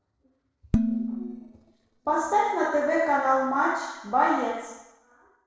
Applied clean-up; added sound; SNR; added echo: neural separator model SepFormer DNS4.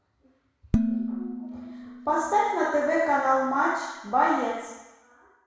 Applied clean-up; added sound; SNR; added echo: none; Dishes, pots, and pans; 6 dB; reverberation time 1.1 s.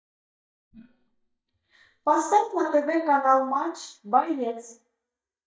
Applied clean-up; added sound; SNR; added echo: neural mask model DeepFilterNet 3.